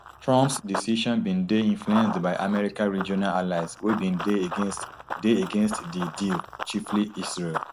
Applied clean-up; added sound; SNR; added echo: none; Run; 10 dB; none.